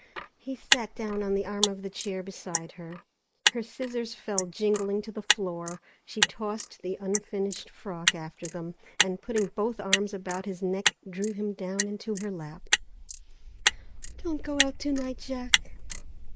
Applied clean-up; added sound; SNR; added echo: neural mask model Resemble Enhance denoiser.